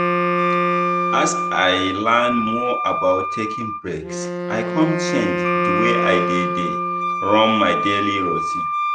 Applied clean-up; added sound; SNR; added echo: none; Wind instrument, woodwind instrument + Wind instrument, woodwind instrument; -1 dB; none.